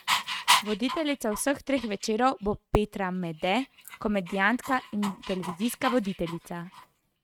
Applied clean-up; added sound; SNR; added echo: neural mask model RNNoise.